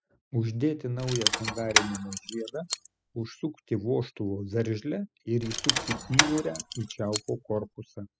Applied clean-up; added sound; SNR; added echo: classical method spectral subtraction.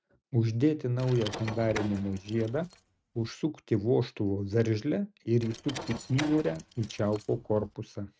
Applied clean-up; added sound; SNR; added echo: neural mask model RNNoise.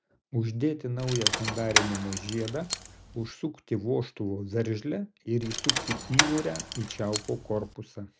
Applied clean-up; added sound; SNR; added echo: none; Rattle / Keys jangling; 0 dB; none.